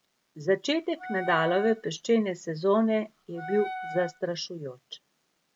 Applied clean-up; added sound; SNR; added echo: none; Wind instrument, woodwind instrument; 10 dB; none.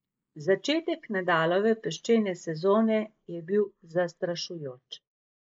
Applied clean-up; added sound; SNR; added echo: neural mask model Resemble Enhance denoiser.